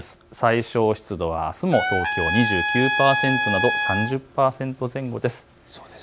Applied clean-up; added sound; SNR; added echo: none; Trumpet; 1 dB; none.